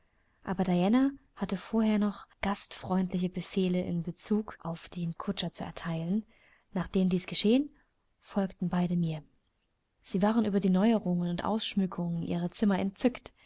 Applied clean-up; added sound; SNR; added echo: none; none; none; none.